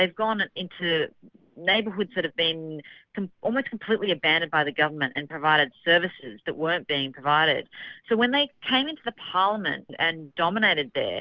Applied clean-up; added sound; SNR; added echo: none; none; none; none.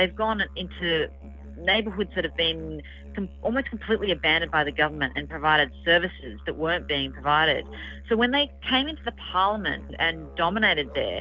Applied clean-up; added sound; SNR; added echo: none; Musical instrument; 16 dB; none.